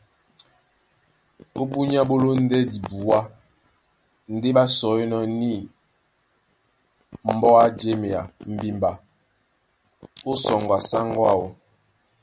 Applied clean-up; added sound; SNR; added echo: none; none; none; none.